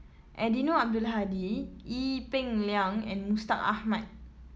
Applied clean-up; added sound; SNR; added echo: none; none; none; none.